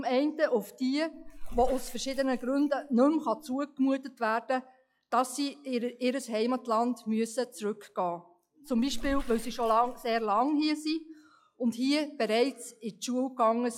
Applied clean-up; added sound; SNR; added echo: classical method log-MMSE.